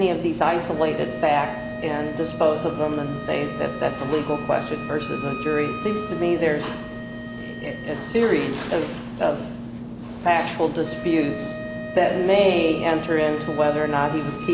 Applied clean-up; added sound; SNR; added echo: none; Wind instrument, woodwind instrument; 14 dB; none.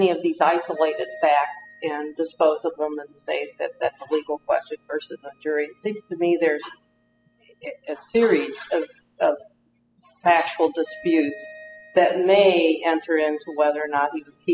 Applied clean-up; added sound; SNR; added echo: classical method spectral subtraction.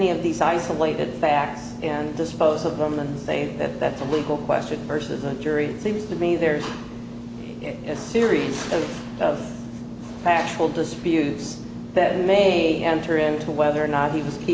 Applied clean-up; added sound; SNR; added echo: none; none; none; none.